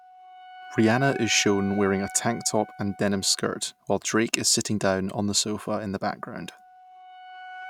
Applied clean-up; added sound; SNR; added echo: none; Wind instrument, woodwind instrument; 17 dB; none.